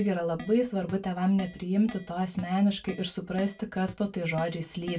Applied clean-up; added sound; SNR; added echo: none; Keyboard (musical); 18 dB; reverberation time 0.2 s.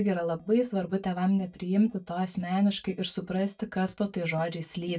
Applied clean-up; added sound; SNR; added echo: neural mask model DeepFilterNet 3.